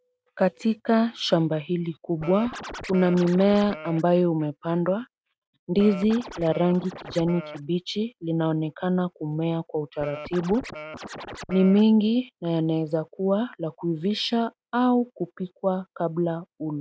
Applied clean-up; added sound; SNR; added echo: neural mask model RNNoise.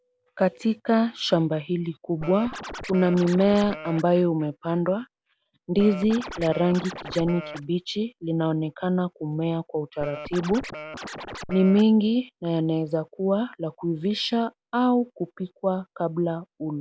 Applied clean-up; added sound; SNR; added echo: none; Scratching (performance technique); 12 dB; none.